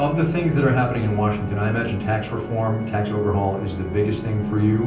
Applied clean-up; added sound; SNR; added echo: none; Organ; 12 dB; reverberation time 0.6 s.